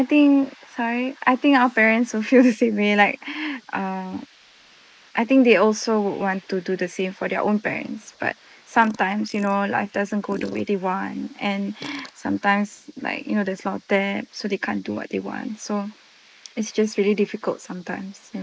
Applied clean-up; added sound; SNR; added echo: neural mask model Resemble Enhance denoiser.